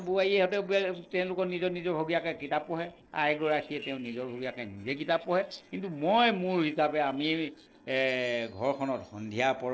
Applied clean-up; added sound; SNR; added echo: neural separator model SepFormer DNS4.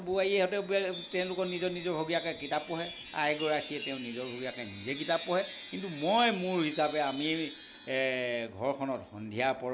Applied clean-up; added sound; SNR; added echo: none; Wind chime; 2 dB; none.